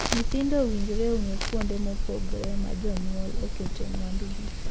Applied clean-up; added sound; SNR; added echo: none; Fire; -4 dB; none.